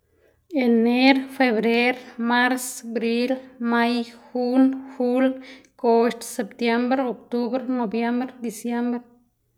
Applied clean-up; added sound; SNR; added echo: none; none; none; none.